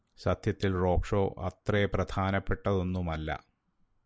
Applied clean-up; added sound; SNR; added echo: none; none; none; none.